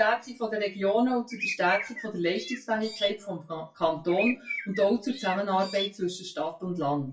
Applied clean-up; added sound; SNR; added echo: classical method WPE with log-MMSE.